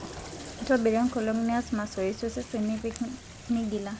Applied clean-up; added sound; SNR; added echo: none; Toilet flush + Walk, footsteps; 14 dB; none.